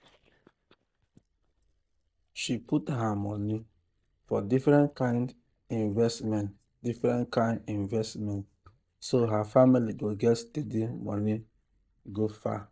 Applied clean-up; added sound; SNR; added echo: neural mask model DeepFilterNet 3.